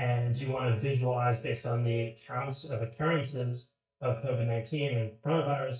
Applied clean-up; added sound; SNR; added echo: neural mask model DeepFilterNet 3.